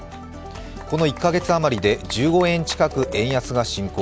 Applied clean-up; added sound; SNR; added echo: none; Applause / Cheering / Clapping; 17 dB; none.